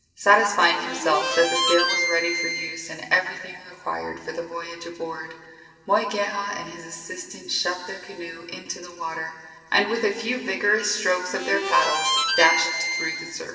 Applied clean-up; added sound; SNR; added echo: none; Harmonica; 1 dB; reverberation time 2.5 s.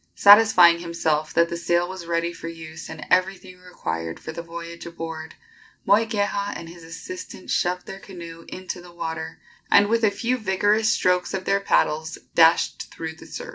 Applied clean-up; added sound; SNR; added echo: none; none; none; none.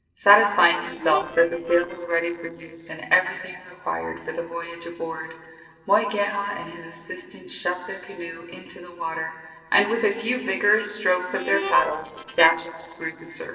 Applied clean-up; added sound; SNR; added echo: neural separator model SepFormer DNS4.